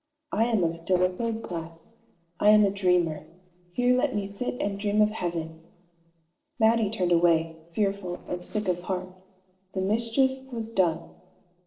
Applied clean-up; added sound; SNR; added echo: neural separator model SepFormer DNS4.